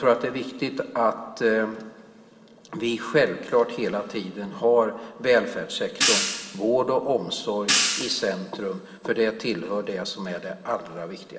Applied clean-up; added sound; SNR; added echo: none; Hi-hat; 2 dB; reverberation time 2.2 s.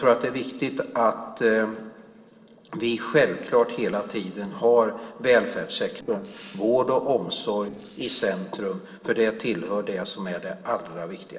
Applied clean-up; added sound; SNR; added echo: neural separator model SepFormer DNS4.